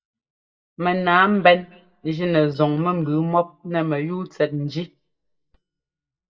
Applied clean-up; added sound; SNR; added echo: neural mask model DeepFilterNet 3.